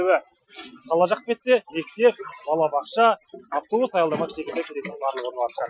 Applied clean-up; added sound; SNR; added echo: classical method Wiener filter.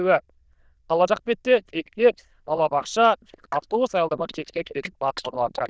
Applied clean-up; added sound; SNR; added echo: neural diffusion model UNIVERSE++.